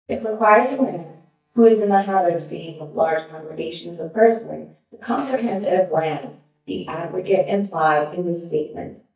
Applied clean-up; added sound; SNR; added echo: neural mask model DeepFilterNet 3.